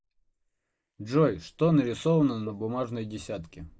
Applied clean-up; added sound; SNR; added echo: neural mask model Resemble Enhance denoiser.